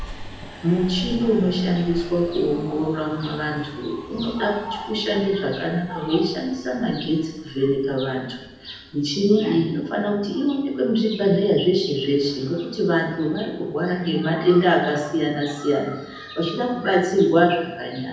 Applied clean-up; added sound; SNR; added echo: none; Subway, metro, underground; 20 dB; reverberation time 0.9 s.